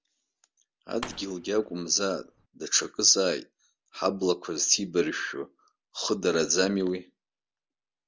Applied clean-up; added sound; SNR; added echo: none; Fireworks; 16 dB; none.